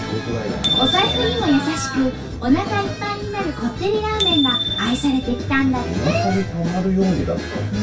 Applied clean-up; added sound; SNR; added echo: none; Bicycle bell; 7 dB; reverberation time 0.2 s.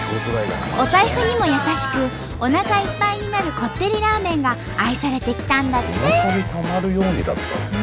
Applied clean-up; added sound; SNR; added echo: none; none; none; none.